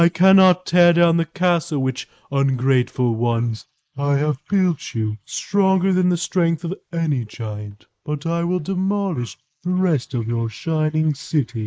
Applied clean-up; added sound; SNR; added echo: neural mask model Resemble Enhance denoiser.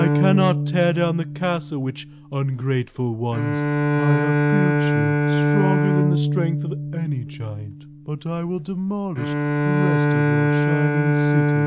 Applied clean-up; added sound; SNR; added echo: none; Bowed string instrument; -4 dB; none.